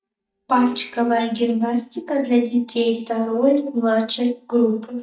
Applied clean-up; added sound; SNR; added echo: neural mask model DeepFilterNet 3.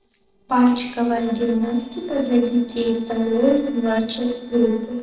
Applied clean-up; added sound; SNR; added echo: neural separator model SepFormer DNS4.